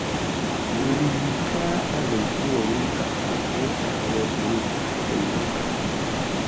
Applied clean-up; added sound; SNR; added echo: none; Water; -4 dB; reverberation time 0.6 s.